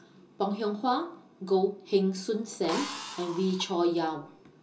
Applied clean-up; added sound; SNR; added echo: none; Drill; 11 dB; reverberation time 0.2 s.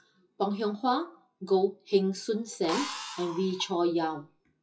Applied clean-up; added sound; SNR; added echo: classical method WPE with log-MMSE.